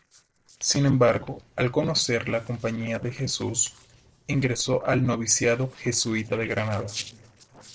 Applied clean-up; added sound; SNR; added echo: neural separator model SepFormer DNS4.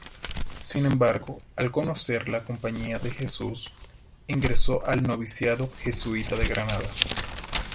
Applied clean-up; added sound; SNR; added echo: none; Crumpling, crinkling; 2 dB; none.